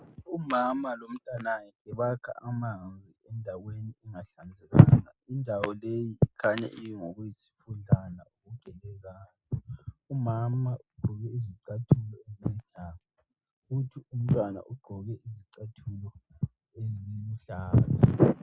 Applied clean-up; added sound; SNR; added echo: none; none; none; none.